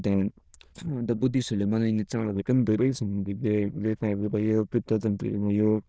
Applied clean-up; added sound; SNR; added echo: neural diffusion model UNIVERSE++.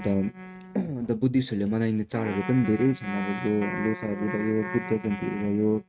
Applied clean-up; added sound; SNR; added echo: neural mask model RNNoise.